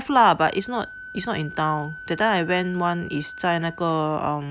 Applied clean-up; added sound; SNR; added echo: none; Wind instrument, woodwind instrument; 17 dB; none.